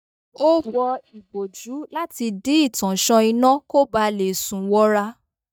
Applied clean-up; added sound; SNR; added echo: neural mask model DeepFilterNet 3.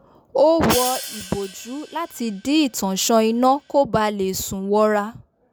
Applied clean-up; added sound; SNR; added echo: none; Hi-hat; 13 dB; none.